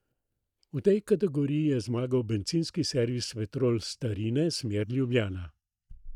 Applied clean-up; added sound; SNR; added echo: neural mask model DeepFilterNet 3.